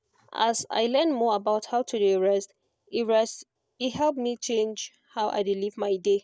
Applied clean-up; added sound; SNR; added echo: none; none; none; none.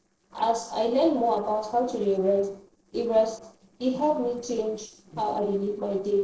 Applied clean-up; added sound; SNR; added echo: neural separator model SepFormer DNS4.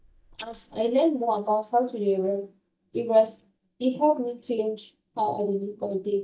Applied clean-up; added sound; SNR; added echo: neural mask model DeepFilterNet 3.